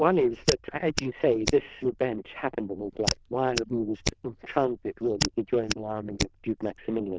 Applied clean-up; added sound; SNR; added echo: neural diffusion model UNIVERSE++.